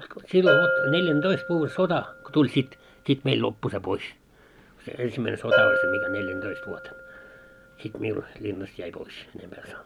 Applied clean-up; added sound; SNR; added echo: none; Bell; 2 dB; none.